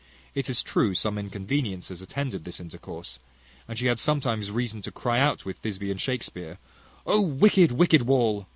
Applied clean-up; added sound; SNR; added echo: none; none; none; none.